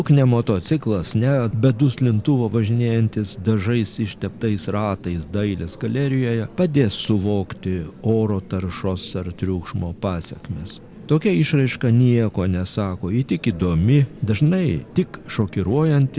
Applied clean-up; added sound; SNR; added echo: none; none; none; none.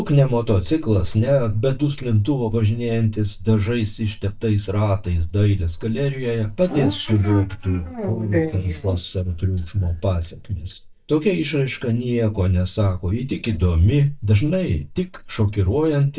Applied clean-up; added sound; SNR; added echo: neural mask model DeepFilterNet 3.